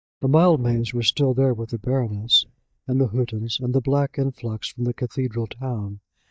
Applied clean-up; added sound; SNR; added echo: neural mask model DeepFilterNet 3.